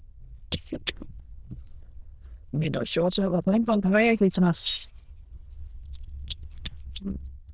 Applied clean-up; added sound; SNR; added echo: neural diffusion model UNIVERSE++.